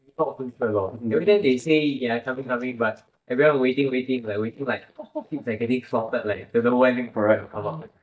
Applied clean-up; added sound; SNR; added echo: neural mask model DeepFilterNet 3.